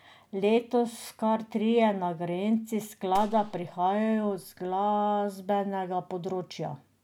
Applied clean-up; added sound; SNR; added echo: none; Gunshot, gunfire; 16 dB; none.